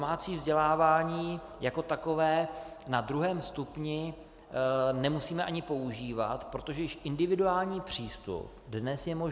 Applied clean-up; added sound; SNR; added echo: none; none; none; none.